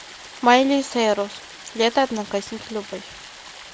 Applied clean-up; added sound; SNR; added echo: none; Stream; 17 dB; none.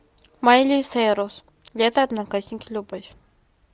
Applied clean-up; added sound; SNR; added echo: none; none; none; none.